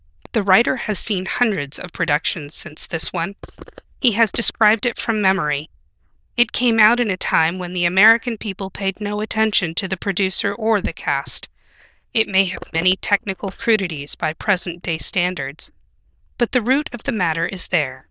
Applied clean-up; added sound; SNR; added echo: neural diffusion model UNIVERSE++.